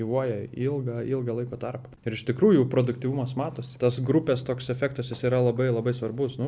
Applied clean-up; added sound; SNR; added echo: none; none; none; none.